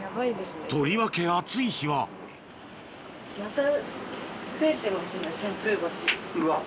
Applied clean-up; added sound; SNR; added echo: none; none; none; none.